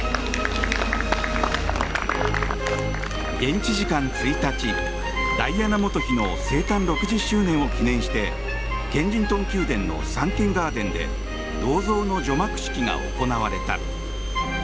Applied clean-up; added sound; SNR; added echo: none; Engine; 4 dB; none.